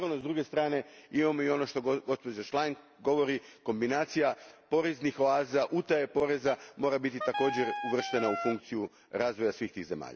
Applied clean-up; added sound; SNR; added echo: none; Wind instrument, woodwind instrument; 6 dB; none.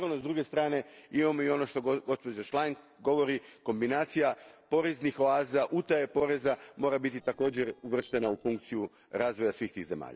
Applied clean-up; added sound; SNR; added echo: neural separator model SepFormer DNS4.